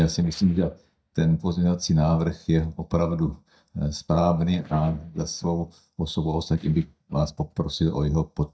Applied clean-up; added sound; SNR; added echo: neural mask model DeepFilterNet 3.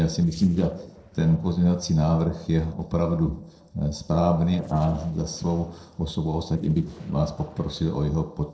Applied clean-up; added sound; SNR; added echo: neural separator model SepFormer DNS4.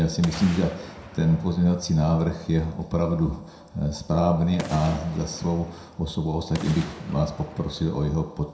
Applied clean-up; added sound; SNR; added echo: none; Boom; 17 dB; reverberation time 0.6 s.